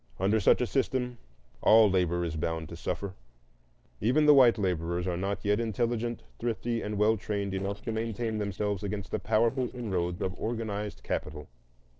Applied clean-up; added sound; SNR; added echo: neural separator model SepFormer DNS4.